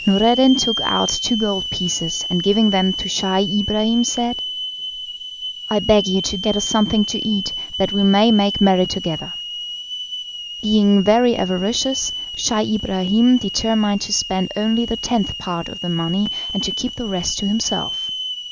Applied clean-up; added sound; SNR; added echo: none; Hiss / Alarm; 8 dB; none.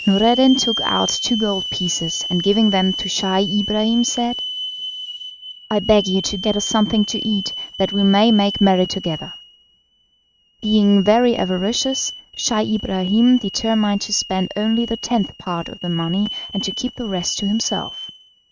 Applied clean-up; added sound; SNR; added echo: neural mask model RNNoise.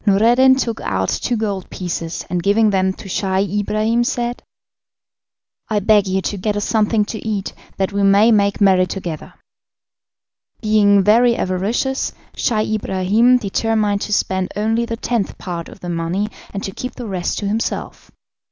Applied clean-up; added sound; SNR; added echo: none; none; none; none.